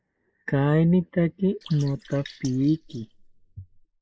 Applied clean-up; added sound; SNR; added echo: neural mask model Resemble Enhance denoiser.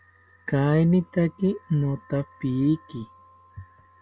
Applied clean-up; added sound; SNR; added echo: none; none; none; none.